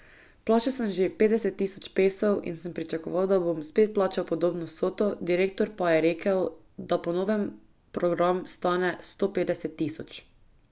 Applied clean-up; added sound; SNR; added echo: none; none; none; none.